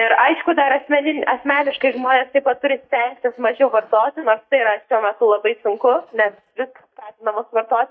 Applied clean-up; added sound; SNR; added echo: neural mask model DeepFilterNet 3.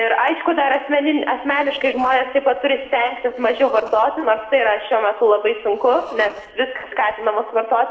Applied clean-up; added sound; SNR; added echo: neural separator model SepFormer DNS4.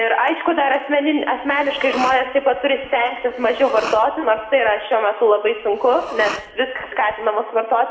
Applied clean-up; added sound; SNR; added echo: none; Respiratory sounds; 15 dB; reverberation time 1.2 s.